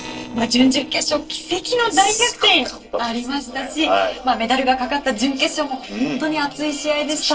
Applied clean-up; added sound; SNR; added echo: neural separator model SepFormer DNS4.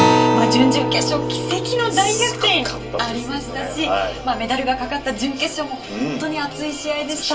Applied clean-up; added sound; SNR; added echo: none; Acoustic guitar; 2 dB; reverberation time 0.2 s.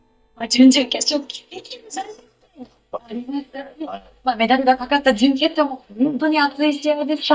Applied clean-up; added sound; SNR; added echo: neural mask model DeepFilterNet 3.